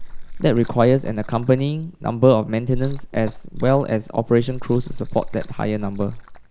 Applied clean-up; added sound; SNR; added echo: neural mask model Resemble Enhance denoiser.